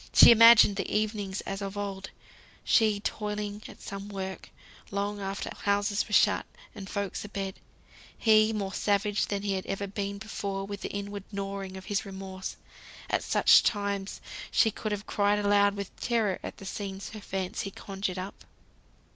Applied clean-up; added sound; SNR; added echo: none; none; none; none.